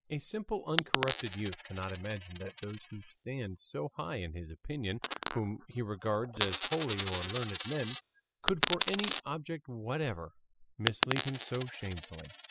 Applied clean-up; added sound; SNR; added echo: classical method spectral subtraction.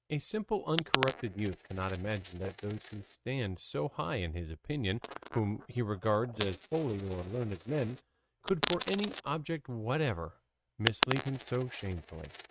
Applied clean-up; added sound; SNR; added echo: neural mask model RNNoise.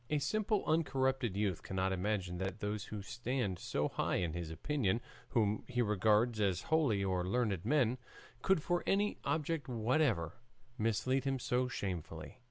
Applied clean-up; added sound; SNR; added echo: none; none; none; none.